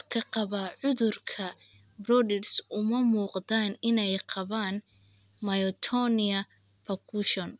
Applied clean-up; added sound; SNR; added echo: none; none; none; none.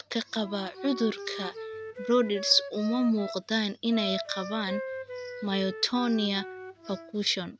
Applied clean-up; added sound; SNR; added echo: none; Wind instrument, woodwind instrument; 10 dB; none.